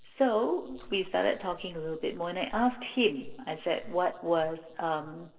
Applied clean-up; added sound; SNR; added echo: neural separator model SepFormer DNS4.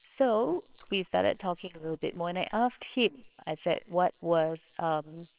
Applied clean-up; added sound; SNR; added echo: neural separator model SepFormer WHAMR!.